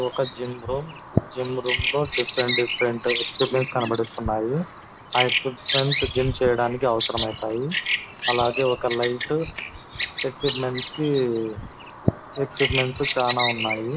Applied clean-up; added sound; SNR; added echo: none; Bird vocalization, bird call, bird song; -2 dB; none.